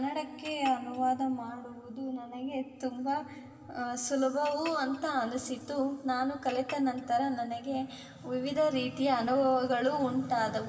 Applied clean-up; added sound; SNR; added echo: none; Chink, clink; 18 dB; reverberation time 1.9 s.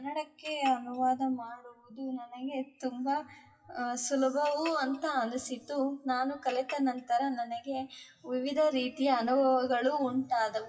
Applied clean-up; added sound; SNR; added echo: classical method WPE with log-MMSE.